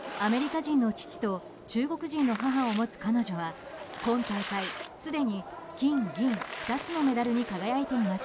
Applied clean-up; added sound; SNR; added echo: none; none; none; none.